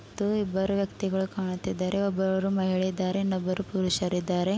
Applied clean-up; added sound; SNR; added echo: none; none; none; none.